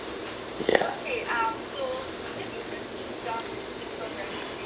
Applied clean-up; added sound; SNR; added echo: none; none; none; none.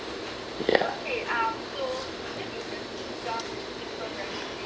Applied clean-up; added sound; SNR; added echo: none; Domestic sounds, home sounds; 19 dB; none.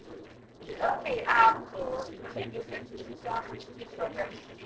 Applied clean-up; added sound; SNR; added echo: neural separator model SepFormer DNS4.